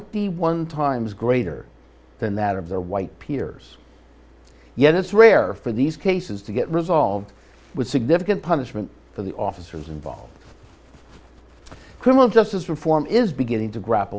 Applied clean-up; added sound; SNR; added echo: none; none; none; none.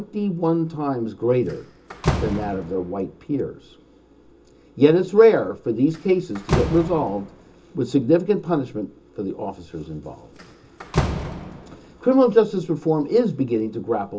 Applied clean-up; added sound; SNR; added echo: none; Slam; 10 dB; reverberation time 0.2 s.